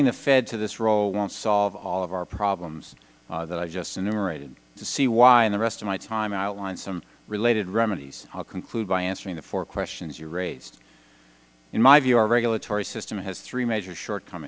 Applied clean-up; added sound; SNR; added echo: none; none; none; none.